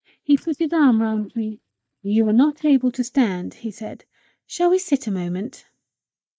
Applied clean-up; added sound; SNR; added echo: neural mask model DeepFilterNet 3.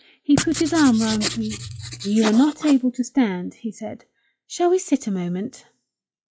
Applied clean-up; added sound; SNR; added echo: classical method log-MMSE.